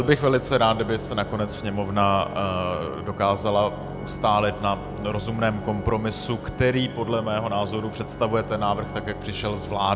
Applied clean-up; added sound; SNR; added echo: none; Organ; 10 dB; none.